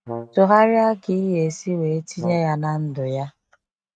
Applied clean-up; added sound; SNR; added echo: neural mask model RNNoise.